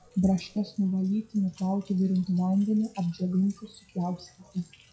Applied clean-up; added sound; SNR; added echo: classical method WPE with log-MMSE.